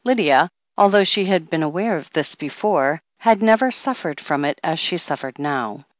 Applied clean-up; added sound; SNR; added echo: none; none; none; none.